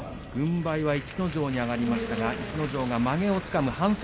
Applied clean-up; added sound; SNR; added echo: none; none; none; none.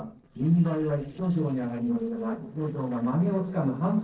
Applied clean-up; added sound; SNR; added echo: neural separator model SepFormer DNS4.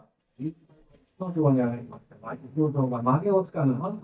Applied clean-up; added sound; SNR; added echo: neural mask model DeepFilterNet 3.